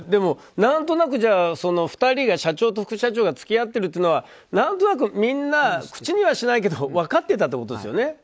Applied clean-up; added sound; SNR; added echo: none; none; none; none.